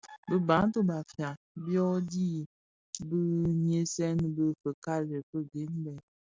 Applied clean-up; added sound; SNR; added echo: none; none; none; none.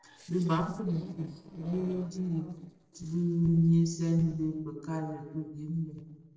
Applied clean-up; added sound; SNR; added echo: neural separator model SepFormer DNS4.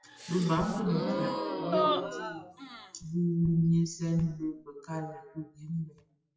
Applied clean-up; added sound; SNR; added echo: classical method WPE with log-MMSE.